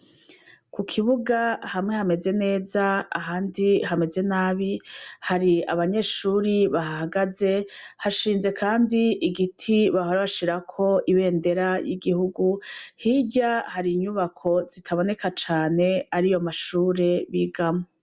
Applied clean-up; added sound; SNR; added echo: none; none; none; none.